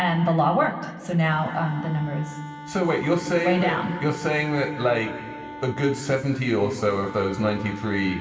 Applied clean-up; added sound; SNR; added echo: none; Wind instrument, woodwind instrument; 16 dB; reverberation time 2.5 s.